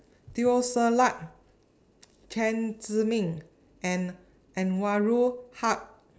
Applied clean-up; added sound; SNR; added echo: none; none; none; none.